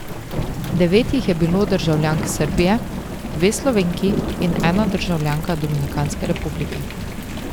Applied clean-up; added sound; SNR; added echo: none; Thunder / Rain; 4 dB; none.